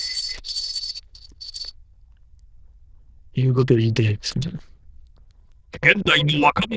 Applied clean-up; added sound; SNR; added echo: neural diffusion model UNIVERSE++.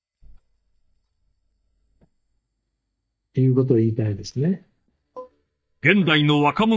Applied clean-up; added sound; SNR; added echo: neural mask model DeepFilterNet 3.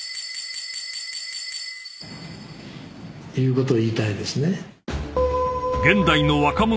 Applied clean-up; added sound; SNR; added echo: none; none; none; none.